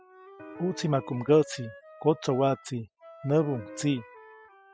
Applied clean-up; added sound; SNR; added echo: classical method spectral subtraction.